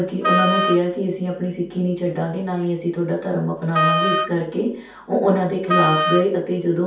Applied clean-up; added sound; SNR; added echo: none; Wind instrument, woodwind instrument; 1 dB; reverberation time 0.6 s.